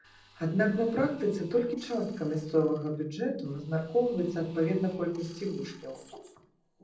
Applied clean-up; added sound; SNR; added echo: neural separator model SepFormer DNS4.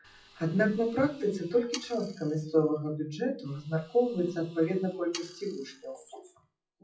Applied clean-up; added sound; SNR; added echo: classical method WPE with log-MMSE.